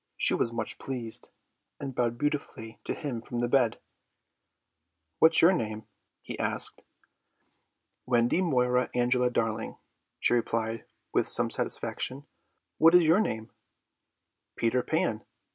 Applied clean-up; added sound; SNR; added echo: none; none; none; none.